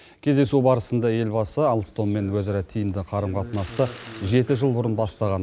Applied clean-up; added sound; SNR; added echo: none; none; none; none.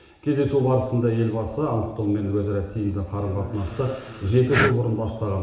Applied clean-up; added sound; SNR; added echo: none; Breathing; 8 dB; reverberation time 0.9 s.